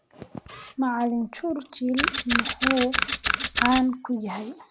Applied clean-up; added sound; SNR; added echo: none; Camera; 0 dB; none.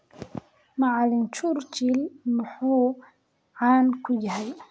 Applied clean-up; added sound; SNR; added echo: none; none; none; none.